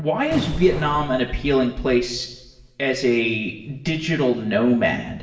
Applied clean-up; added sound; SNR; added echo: none; Explosion; 12 dB; reverberation time 1.0 s.